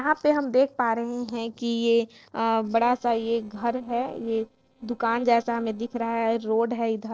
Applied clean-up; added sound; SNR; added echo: neural separator model SepFormer DNS4.